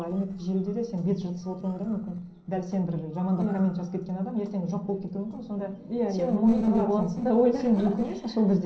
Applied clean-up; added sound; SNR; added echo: neural separator model SepFormer DNS4.